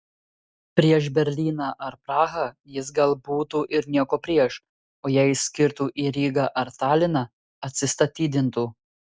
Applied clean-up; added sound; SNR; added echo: none; none; none; none.